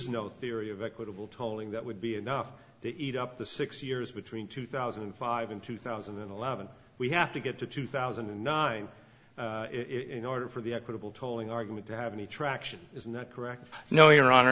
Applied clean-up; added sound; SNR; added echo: none; none; none; none.